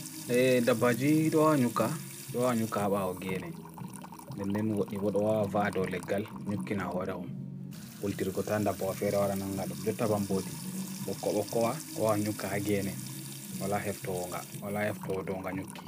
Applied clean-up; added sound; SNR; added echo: none; Trickle, dribble / Water tap, faucet / Music; 9 dB; none.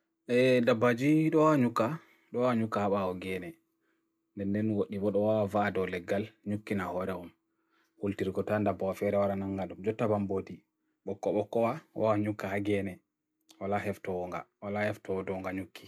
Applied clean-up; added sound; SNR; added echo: none; none; none; none.